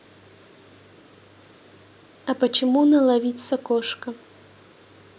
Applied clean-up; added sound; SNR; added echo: none; none; none; none.